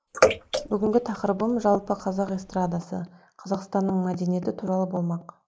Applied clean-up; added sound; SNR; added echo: neural mask model Resemble Enhance denoiser.